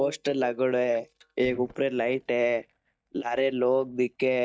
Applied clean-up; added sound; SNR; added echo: neural mask model DeepFilterNet 3.